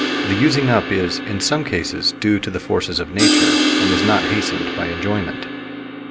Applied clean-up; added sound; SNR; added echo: none; Crash cymbal; 0 dB; none.